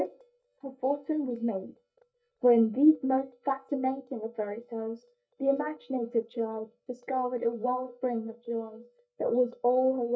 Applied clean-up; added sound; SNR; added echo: neural mask model DeepFilterNet 3.